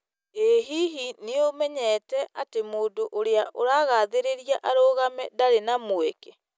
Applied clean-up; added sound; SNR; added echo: none; none; none; none.